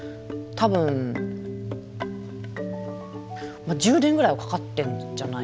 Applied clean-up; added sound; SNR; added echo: none; none; none; none.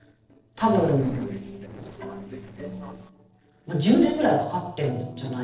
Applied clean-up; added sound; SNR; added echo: neural separator model SepFormer DNS4.